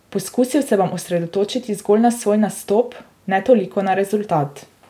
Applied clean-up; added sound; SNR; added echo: none; none; none; none.